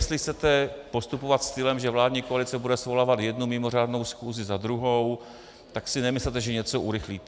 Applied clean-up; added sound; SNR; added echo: none; none; none; none.